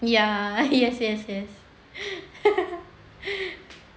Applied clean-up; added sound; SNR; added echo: none; none; none; none.